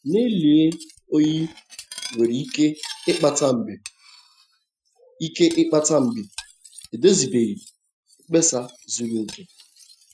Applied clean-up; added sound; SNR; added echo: classical method Wiener filter.